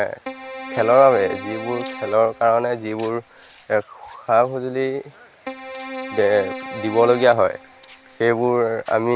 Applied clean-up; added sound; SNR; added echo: none; Keyboard (musical); 13 dB; none.